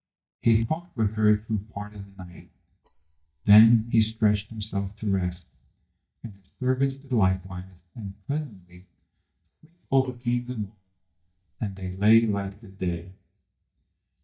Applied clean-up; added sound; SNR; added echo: neural mask model DeepFilterNet 3.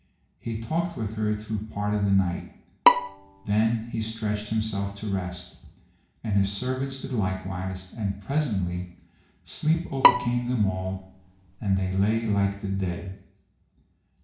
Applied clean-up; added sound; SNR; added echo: none; Bowed string instrument; -1 dB; reverberation time 0.6 s.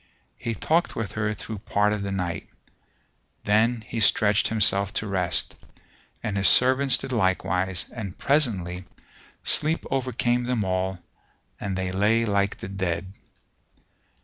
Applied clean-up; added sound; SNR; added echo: none; none; none; none.